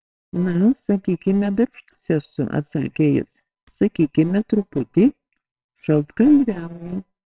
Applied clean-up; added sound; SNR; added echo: neural separator model SepFormer WHAMR!.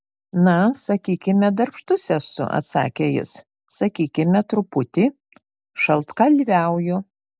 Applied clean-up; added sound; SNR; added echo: none; none; none; none.